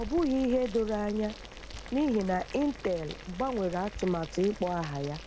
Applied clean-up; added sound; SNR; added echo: none; Boiling; 13 dB; none.